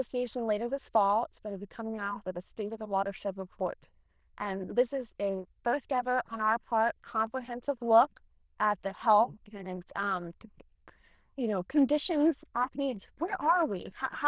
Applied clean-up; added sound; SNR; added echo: neural diffusion model UNIVERSE++.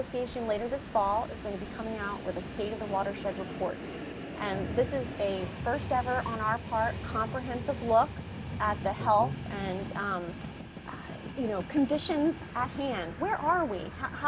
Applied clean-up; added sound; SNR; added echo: none; Train; 8 dB; none.